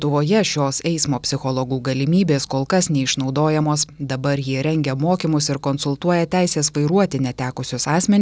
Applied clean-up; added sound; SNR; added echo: none; none; none; none.